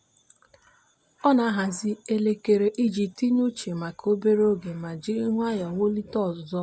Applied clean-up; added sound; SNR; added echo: none; none; none; none.